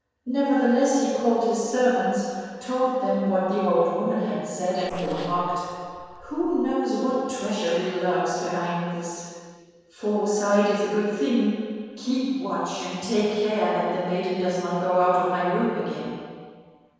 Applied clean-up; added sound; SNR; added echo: neural separator model SepFormer DNS4.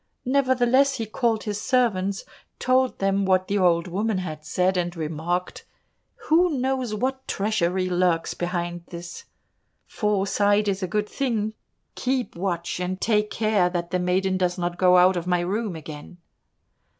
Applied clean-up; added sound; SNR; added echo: none; none; none; none.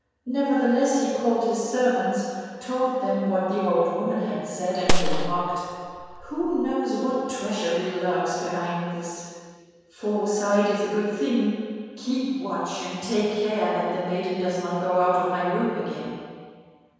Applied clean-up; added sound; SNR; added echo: none; Gunshot, gunfire; -3 dB; reverberation time 1.9 s.